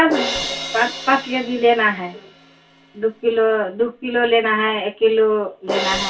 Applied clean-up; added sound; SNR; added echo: none; Crash cymbal; 10 dB; reverberation time 0.2 s.